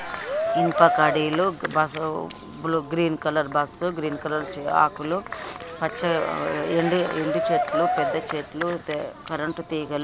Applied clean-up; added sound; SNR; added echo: none; Cheering; 4 dB; none.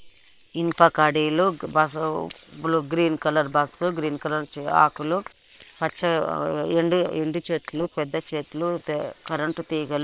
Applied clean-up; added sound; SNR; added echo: neural separator model SepFormer WHAM!.